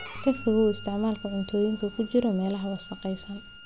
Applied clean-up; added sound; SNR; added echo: none; Bowed string instrument; 18 dB; none.